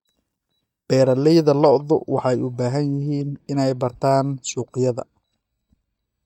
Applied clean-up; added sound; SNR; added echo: neural mask model DeepFilterNet 3.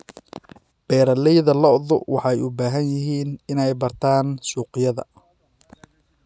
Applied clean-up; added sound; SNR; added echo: none; none; none; none.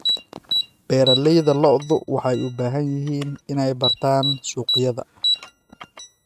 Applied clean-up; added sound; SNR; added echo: neural mask model RNNoise.